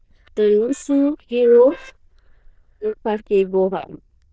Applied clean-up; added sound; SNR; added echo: neural diffusion model UNIVERSE++.